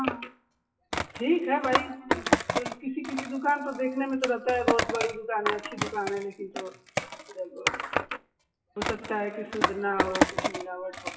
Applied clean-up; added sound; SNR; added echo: classical method WPE with log-MMSE.